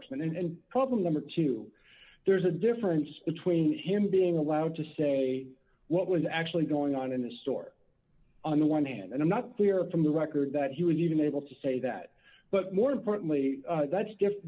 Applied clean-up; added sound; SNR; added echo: none; none; none; none.